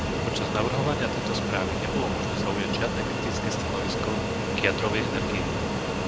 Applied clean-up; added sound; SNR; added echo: none; Fixed-wing aircraft, airplane; -4 dB; none.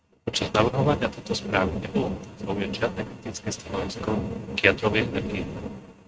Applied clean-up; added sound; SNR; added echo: neural mask model RNNoise.